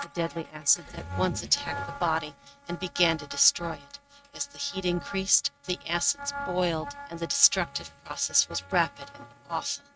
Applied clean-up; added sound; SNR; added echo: neural mask model RNNoise.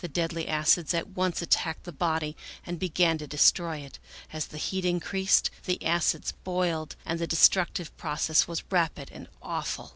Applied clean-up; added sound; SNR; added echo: none; none; none; none.